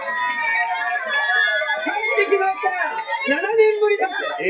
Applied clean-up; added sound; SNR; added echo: classical method WPE with log-MMSE.